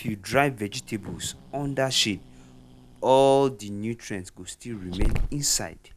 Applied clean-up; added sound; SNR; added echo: none; Growling; 7 dB; none.